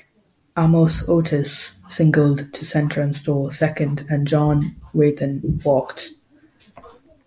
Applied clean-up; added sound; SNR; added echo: none; none; none; none.